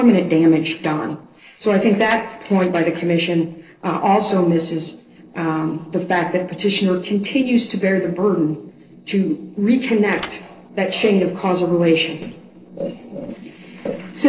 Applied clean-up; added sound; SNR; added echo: neural separator model SepFormer DNS4.